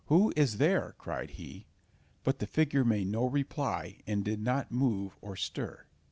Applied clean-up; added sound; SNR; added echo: none; none; none; none.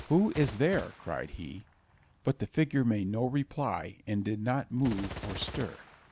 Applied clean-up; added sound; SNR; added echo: none; Gunshot, gunfire; 15 dB; none.